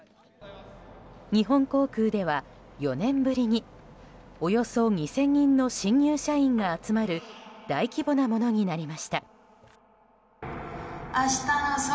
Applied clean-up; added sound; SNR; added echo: none; none; none; none.